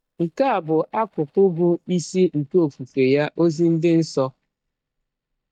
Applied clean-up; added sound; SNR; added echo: neural mask model DeepFilterNet 3.